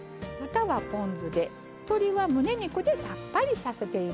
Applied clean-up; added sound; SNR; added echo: none; none; none; none.